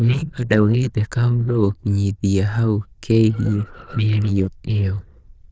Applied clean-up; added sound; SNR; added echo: neural diffusion model UNIVERSE++.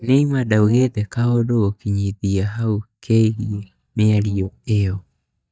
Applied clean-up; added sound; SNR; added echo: neural mask model DeepFilterNet 3.